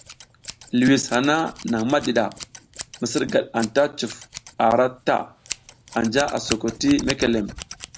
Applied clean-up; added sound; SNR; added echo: none; Scissors; 14 dB; none.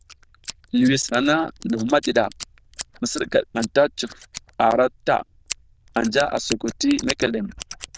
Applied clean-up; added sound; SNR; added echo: neural diffusion model UNIVERSE++.